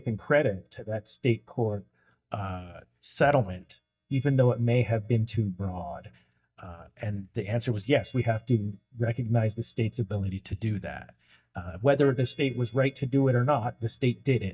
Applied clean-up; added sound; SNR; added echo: neural mask model DeepFilterNet 3.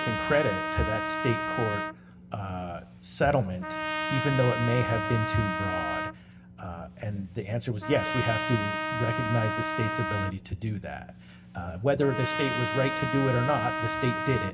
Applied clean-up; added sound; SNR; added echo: none; Trumpet; 3 dB; reverberation time 0.7 s.